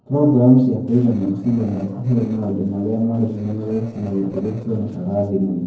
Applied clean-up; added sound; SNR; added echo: neural separator model SepFormer DNS4.